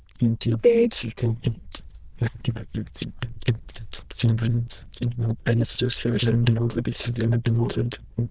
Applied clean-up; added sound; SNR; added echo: neural diffusion model UNIVERSE++.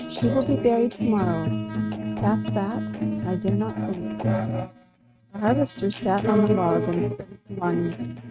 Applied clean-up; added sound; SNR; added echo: neural mask model RNNoise.